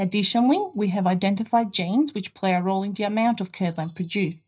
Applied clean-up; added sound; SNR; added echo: neural mask model DeepFilterNet 3.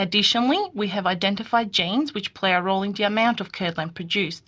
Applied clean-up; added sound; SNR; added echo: none; none; none; none.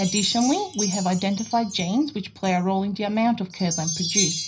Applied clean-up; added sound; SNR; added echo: none; Wind chime; 7 dB; reverberation time 0.4 s.